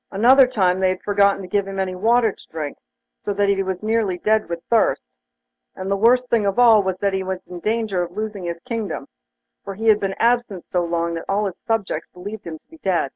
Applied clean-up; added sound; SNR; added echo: none; none; none; none.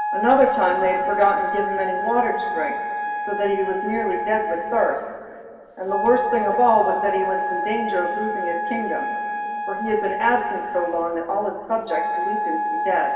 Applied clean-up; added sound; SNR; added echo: none; Wind instrument, woodwind instrument; 3 dB; reverberation time 2.3 s.